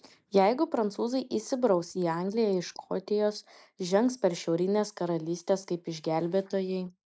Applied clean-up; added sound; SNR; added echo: neural mask model Resemble Enhance denoiser.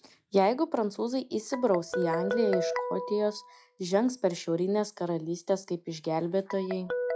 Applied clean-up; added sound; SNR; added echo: classical method log-MMSE.